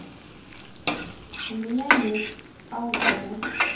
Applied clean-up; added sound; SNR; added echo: none; Frying (food); -4 dB; reverberation time 0.5 s.